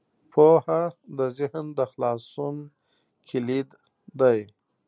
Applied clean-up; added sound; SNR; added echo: none; none; none; none.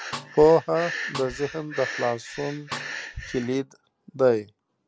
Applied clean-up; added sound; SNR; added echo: none; Breathing + Snare drum; 11 dB; none.